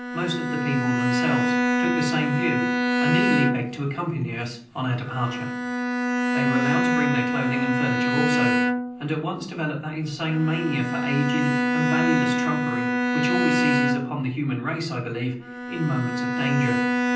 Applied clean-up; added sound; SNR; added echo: none; Bowed string instrument; -3 dB; reverberation time 0.6 s.